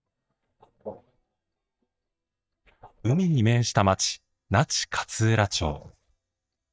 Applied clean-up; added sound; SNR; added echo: neural mask model DeepFilterNet 3.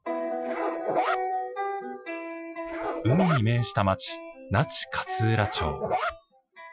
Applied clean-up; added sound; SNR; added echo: classical method Wiener filter.